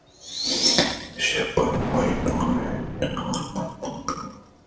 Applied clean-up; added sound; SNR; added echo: none; Explosion; 4 dB; reverberation time 0.8 s.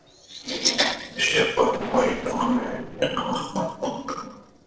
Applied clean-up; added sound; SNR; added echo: neural separator model SepFormer DNS4.